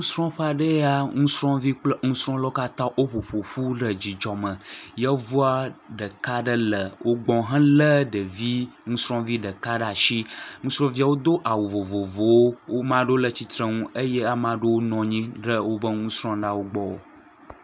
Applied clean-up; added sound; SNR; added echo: none; none; none; none.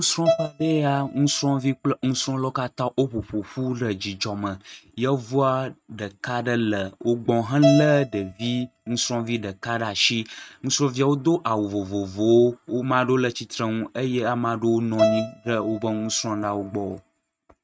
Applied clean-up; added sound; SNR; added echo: neural mask model RNNoise.